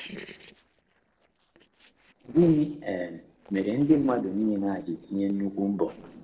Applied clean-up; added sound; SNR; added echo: neural separator model SepFormer DNS4.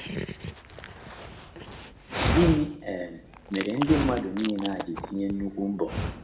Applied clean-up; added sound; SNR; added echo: none; Dog; 4 dB; reverberation time 0.8 s.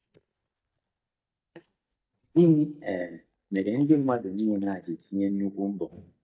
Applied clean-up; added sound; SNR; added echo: neural mask model DeepFilterNet 3.